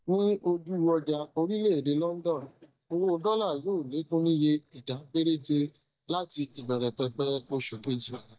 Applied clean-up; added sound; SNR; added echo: neural mask model DeepFilterNet 3.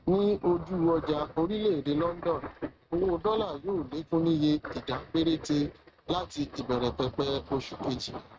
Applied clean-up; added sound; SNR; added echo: neural mask model RNNoise.